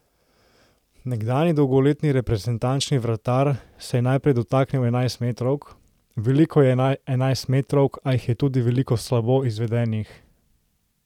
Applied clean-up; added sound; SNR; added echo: none; none; none; none.